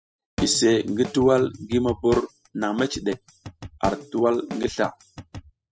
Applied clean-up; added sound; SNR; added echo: classical method spectral subtraction.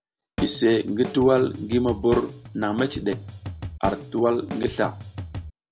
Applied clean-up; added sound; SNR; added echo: none; Drum kit; 10 dB; none.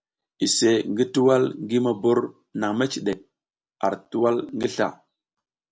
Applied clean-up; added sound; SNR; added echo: none; none; none; none.